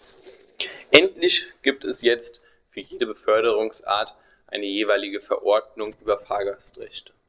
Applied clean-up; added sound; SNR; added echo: neural separator model SepFormer DNS4.